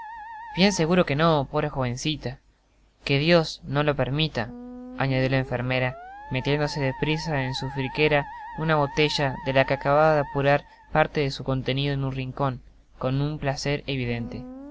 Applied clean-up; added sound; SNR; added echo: none; Musical instrument; 17 dB; none.